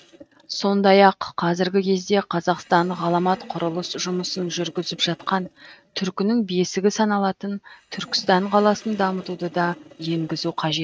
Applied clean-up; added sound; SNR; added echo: neural mask model RNNoise.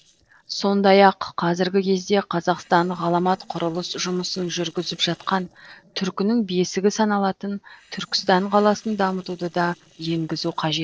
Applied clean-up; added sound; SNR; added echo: neural separator model SepFormer DNS4.